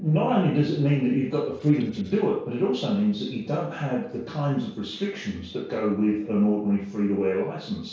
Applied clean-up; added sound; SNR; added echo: neural separator model SepFormer DNS4.